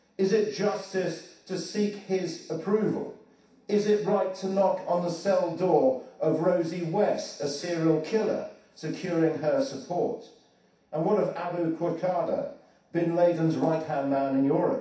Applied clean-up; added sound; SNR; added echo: none; none; none; reverberation time 0.7 s.